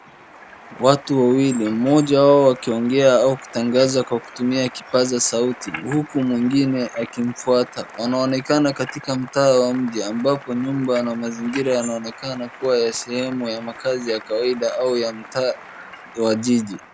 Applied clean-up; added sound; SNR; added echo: none; Applause; 20 dB; none.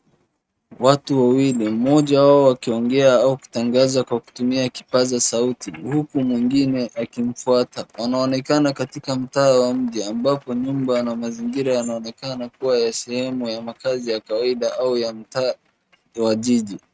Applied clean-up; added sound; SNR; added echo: neural mask model RNNoise.